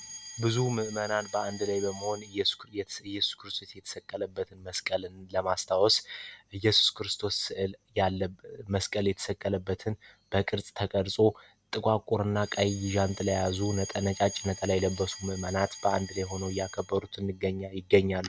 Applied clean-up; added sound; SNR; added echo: none; Alarm; 18 dB; none.